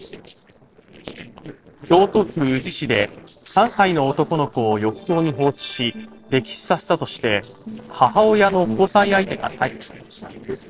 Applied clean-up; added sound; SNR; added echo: neural separator model SepFormer DNS4.